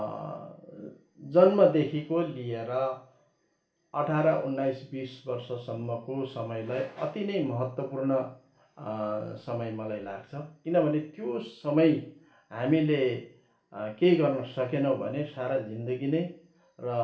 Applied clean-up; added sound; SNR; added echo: none; none; none; reverberation time 0.5 s.